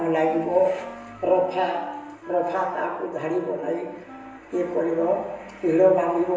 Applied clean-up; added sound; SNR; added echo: none; Wind instrument, woodwind instrument; 19 dB; reverberation time 0.9 s.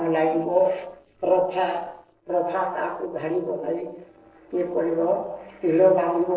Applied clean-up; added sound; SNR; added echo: neural separator model SepFormer DNS4.